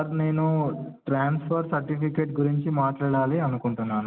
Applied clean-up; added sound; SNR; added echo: none; none; none; none.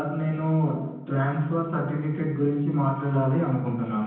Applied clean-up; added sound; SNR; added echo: none; none; none; reverberation time 0.9 s.